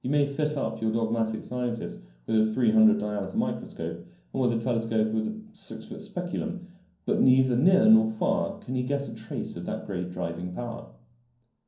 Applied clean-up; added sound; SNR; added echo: none; none; none; reverberation time 0.6 s.